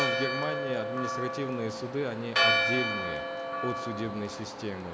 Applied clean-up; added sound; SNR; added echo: none; Church bell; -4 dB; none.